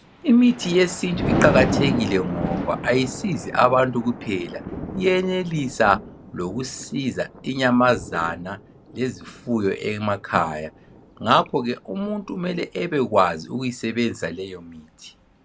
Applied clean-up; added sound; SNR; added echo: none; Thunder; 8 dB; none.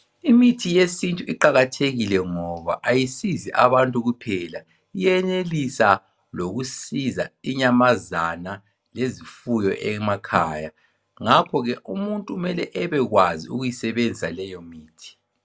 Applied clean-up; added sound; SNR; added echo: none; none; none; none.